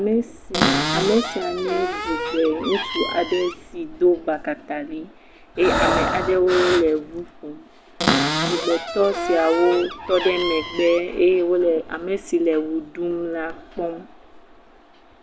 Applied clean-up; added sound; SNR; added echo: none; Cupboard open or close + Breathing; 2 dB; none.